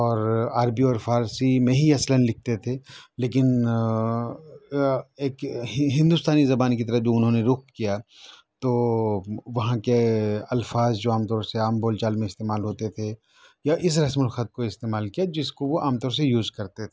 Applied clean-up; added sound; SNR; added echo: none; none; none; none.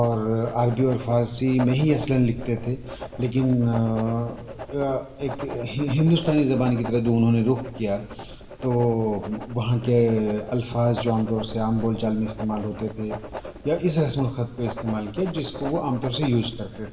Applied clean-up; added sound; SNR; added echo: none; Writing; 13 dB; reverberation time 1.6 s.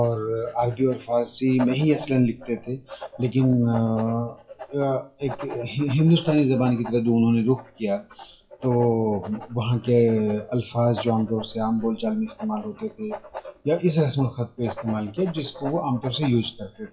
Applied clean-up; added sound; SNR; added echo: classical method WPE with log-MMSE.